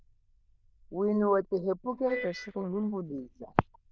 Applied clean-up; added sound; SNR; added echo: neural diffusion model UNIVERSE++.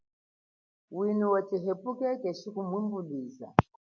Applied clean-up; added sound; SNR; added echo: none; none; none; none.